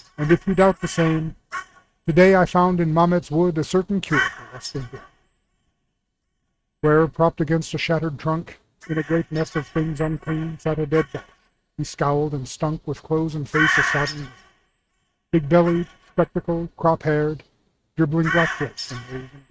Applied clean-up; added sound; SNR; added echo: neural mask model RNNoise.